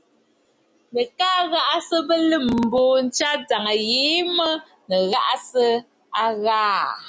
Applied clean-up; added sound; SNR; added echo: none; none; none; none.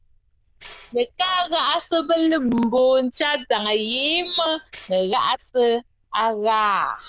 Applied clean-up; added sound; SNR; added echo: neural diffusion model UNIVERSE++.